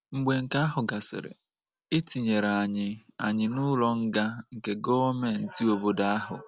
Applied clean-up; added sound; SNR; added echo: none; none; none; none.